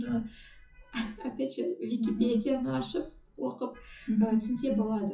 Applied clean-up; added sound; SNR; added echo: classical method WPE with log-MMSE.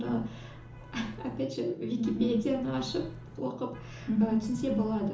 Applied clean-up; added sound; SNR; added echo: none; Vehicle horn, car horn, honking; 19 dB; reverberation time 0.7 s.